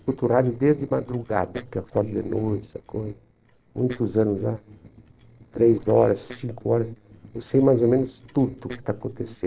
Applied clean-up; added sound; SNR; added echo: neural separator model SepFormer DNS4.